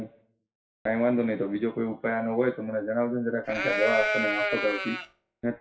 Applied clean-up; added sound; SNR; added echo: classical method WPE with log-MMSE.